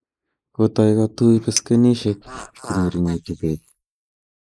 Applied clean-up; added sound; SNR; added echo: neural mask model Resemble Enhance denoiser.